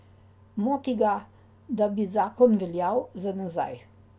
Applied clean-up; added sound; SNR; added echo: none; none; none; none.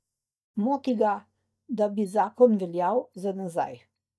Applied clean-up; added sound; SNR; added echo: neural mask model DeepFilterNet 3.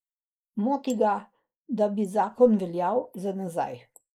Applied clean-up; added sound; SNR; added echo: neural mask model Resemble Enhance denoiser.